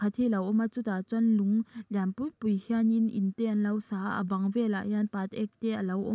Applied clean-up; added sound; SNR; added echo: none; none; none; none.